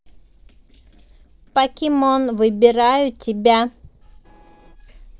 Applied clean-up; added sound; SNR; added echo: neural separator model SepFormer DNS4.